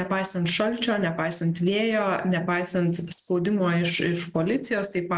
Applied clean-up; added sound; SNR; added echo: none; none; none; none.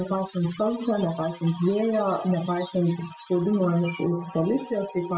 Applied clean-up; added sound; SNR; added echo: classical method Wiener filter.